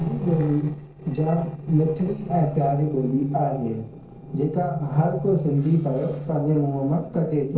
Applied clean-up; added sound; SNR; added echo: neural separator model SepFormer DNS4.